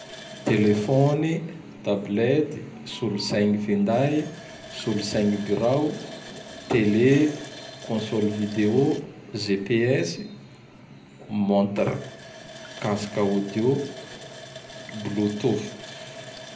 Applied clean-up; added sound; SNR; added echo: none; Water tap, faucet; 18 dB; reverberation time 0.4 s.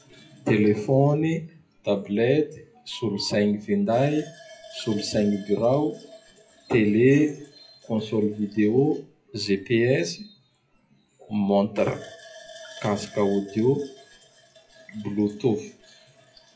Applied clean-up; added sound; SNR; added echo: classical method WPE with log-MMSE.